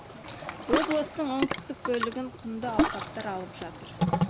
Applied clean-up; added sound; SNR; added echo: none; Ocean; -2 dB; none.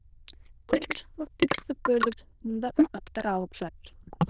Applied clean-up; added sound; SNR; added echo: neural diffusion model UNIVERSE++.